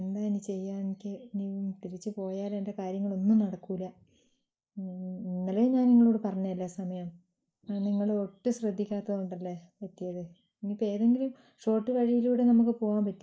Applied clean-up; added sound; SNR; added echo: neural mask model Resemble Enhance denoiser.